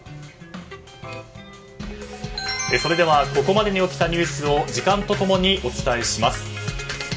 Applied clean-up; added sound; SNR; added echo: none; none; none; reverberation time 0.8 s.